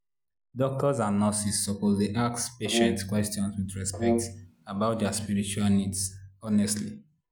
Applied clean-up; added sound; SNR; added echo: none; Brass instrument; 3 dB; none.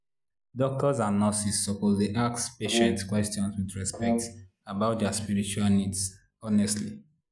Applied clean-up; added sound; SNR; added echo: neural mask model Resemble Enhance denoiser.